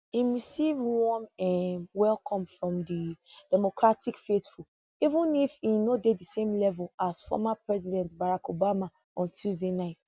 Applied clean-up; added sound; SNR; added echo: none; none; none; none.